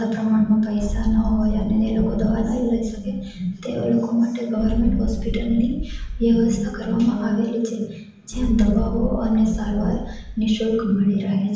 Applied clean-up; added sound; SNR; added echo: none; Boom; 7 dB; reverberation time 0.7 s.